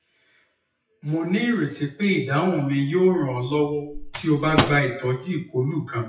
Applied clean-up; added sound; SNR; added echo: classical method WPE with log-MMSE.